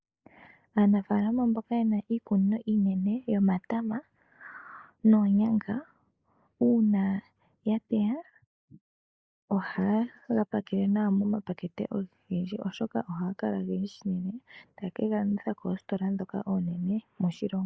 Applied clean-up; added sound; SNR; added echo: neural mask model Resemble Enhance denoiser.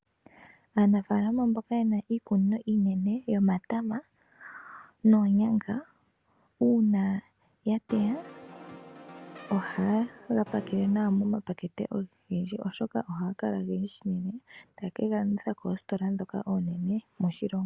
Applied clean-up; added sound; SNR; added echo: none; Brass instrument; 17 dB; none.